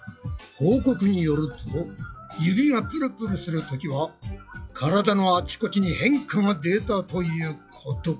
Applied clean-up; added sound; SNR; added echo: classical method log-MMSE.